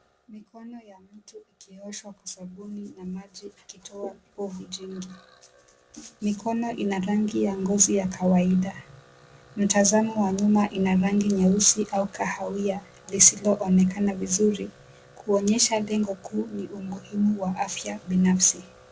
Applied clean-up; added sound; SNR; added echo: none; none; none; none.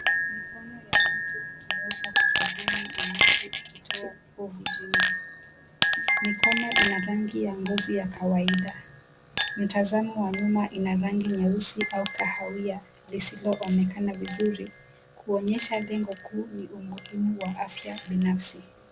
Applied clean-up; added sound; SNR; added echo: none; Chink, clink; -2 dB; none.